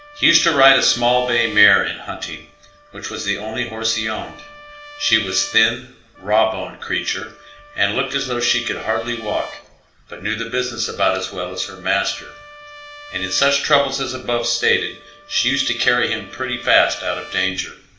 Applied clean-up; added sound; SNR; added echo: none; Trumpet; 20 dB; reverberation time 0.8 s.